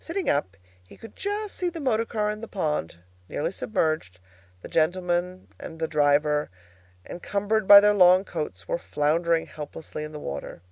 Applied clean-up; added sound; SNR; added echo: none; none; none; none.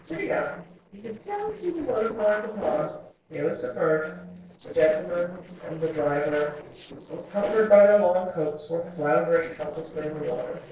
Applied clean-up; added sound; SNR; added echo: neural separator model SepFormer DNS4.